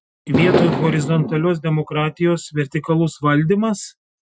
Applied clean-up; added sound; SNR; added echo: classical method Wiener filter.